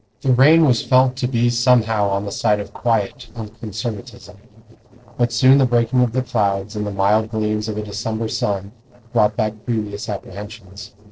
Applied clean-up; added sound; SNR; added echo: neural separator model SepFormer DNS4.